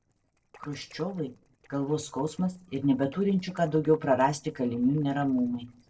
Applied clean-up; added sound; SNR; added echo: neural separator model SepFormer DNS4.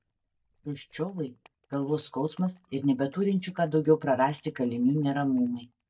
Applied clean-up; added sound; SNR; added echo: neural mask model DeepFilterNet 3.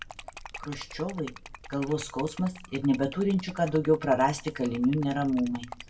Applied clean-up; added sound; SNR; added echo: none; Liquid; 16 dB; reverberation time 0.2 s.